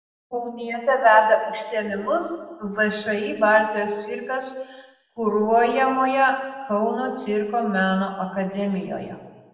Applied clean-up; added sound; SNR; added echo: none; none; none; reverberation time 1.1 s.